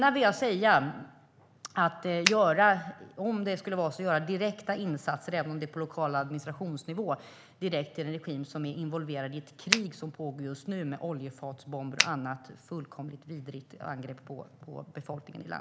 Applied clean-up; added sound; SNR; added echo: none; Finger snapping; -2 dB; none.